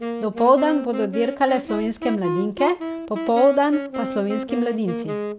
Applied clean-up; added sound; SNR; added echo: none; Wind instrument, woodwind instrument; 7 dB; none.